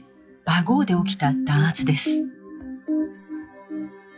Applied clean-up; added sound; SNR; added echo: classical method log-MMSE.